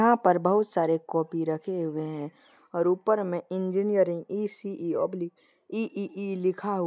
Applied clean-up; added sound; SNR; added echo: none; none; none; none.